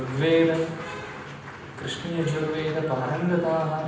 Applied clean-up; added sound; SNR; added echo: none; Applause; 17 dB; reverberation time 0.9 s.